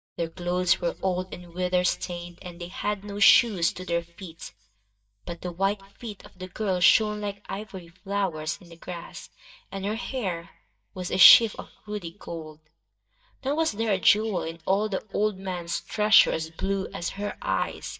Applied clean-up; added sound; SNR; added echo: neural mask model DeepFilterNet 3.